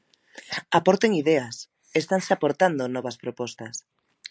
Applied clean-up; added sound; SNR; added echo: none; none; none; none.